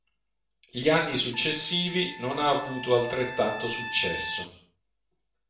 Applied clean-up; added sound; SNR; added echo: none; Trumpet; 10 dB; reverberation time 0.5 s.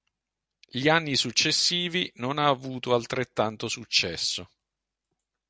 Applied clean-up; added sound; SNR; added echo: none; none; none; none.